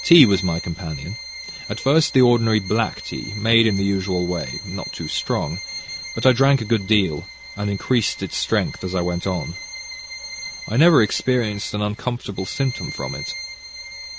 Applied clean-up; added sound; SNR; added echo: none; Bowed string instrument; 13 dB; none.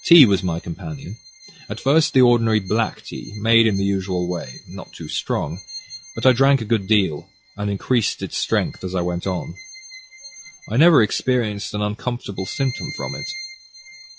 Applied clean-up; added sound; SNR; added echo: classical method log-MMSE.